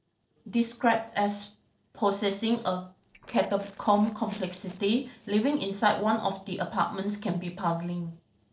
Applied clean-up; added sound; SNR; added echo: neural separator model SepFormer DNS4.